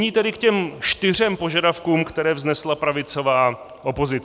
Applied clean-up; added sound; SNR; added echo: none; none; none; none.